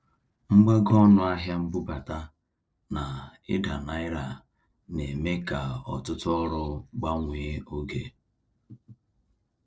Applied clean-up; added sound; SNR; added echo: neural separator model SepFormer DNS4.